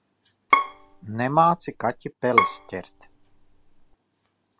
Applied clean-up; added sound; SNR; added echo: none; Bowed string instrument; 0 dB; none.